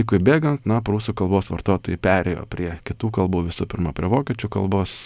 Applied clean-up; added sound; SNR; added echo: none; none; none; none.